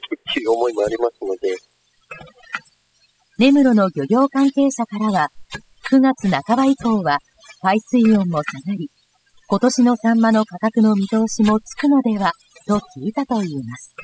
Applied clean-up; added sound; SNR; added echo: classical method spectral subtraction.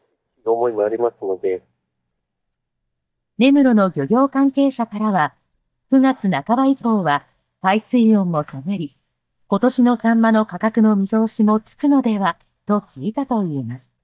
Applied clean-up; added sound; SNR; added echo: neural mask model DeepFilterNet 3.